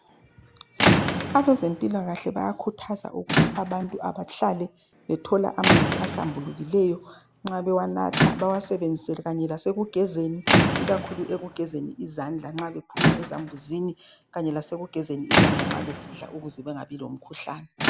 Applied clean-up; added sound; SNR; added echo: none; Squeak / Rattle / Slam; -1 dB; none.